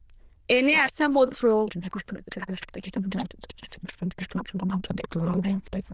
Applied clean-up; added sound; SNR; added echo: neural diffusion model UNIVERSE++.